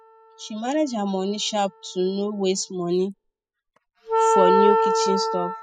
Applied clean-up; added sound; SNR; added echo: classical method spectral subtraction.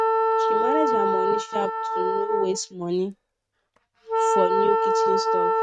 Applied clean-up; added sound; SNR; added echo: neural mask model RNNoise.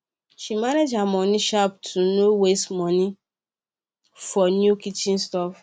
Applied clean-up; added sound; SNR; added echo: none; none; none; none.